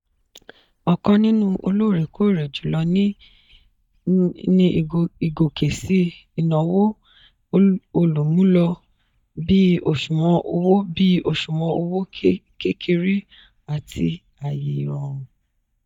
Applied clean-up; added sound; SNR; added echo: neural mask model DeepFilterNet 3.